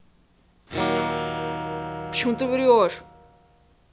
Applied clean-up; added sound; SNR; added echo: none; Acoustic guitar / Strum; 4 dB; none.